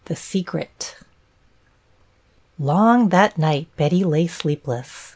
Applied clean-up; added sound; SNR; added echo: none; none; none; none.